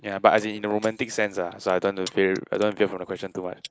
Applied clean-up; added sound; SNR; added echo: neural mask model Resemble Enhance denoiser.